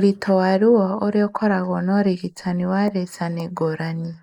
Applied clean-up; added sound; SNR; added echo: neural mask model Resemble Enhance denoiser.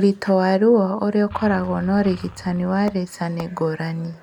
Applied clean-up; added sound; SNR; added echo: none; Tap / Hammer + Engine; 19 dB; none.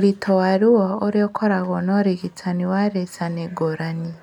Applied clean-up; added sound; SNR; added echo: none; none; none; none.